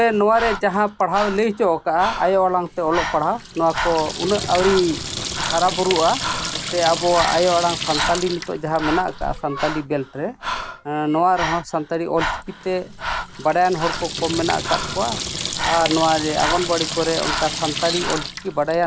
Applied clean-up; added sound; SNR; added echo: none; Sink (filling or washing) / Water tap, faucet + Breathing; 6 dB; none.